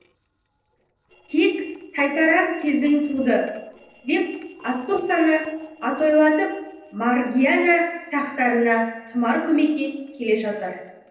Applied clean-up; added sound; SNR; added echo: neural separator model SepFormer DNS4.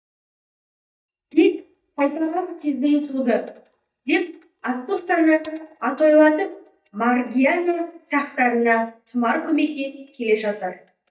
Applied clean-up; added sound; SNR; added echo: neural mask model DeepFilterNet 3.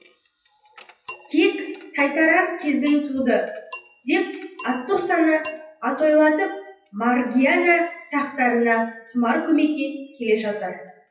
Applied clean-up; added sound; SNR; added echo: classical method WPE with log-MMSE.